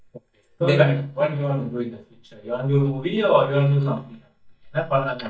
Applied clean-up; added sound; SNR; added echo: neural mask model DeepFilterNet 3.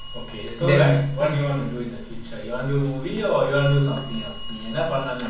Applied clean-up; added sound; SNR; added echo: none; Bell; 11 dB; reverberation time 0.3 s.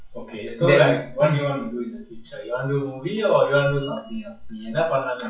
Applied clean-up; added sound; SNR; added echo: classical method WPE with log-MMSE.